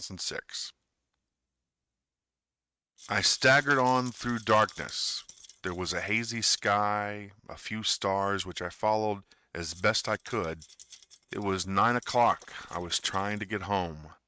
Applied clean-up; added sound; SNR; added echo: neural mask model RNNoise.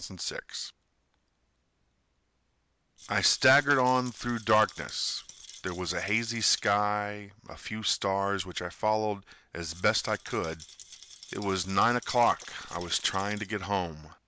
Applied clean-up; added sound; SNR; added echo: none; Scratching (performance technique) + Rattle; 18 dB; none.